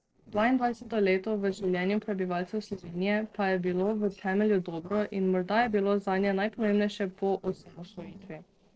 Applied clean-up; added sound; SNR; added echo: neural separator model SepFormer DNS4.